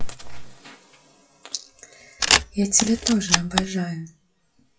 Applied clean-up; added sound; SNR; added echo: classical method WPE with log-MMSE.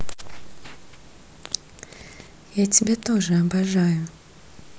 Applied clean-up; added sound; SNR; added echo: none; none; none; none.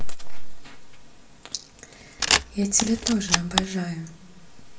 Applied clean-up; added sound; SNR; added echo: none; Camera; 0 dB; reverberation time 0.5 s.